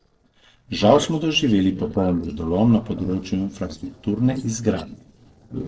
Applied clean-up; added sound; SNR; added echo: neural separator model SepFormer DNS4.